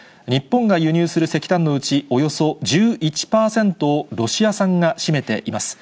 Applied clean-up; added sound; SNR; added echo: none; none; none; none.